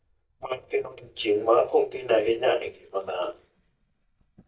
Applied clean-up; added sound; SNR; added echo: neural mask model DeepFilterNet 3.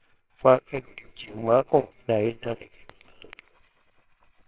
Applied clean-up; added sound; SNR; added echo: neural separator model SepFormer WHAMR!.